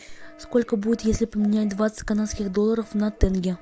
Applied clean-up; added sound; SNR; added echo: none; none; none; none.